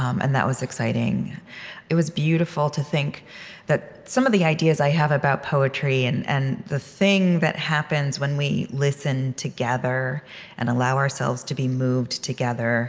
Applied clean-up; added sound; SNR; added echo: none; none; none; none.